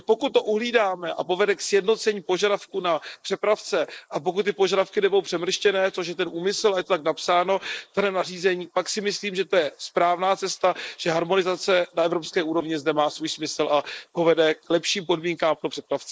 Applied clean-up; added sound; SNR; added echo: neural mask model Resemble Enhance denoiser.